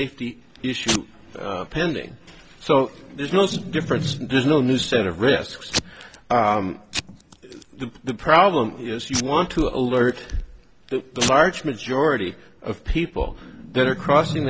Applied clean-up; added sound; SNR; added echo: none; Packing tape, duct tape / Tearing; 11 dB; none.